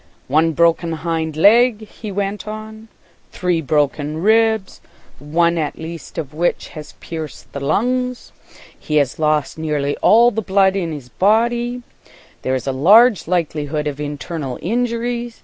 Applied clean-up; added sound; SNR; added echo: none; none; none; none.